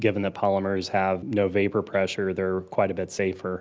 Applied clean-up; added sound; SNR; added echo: none; none; none; none.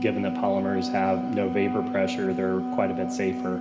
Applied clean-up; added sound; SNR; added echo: none; Wind instrument, woodwind instrument; 3 dB; reverberation time 2.0 s.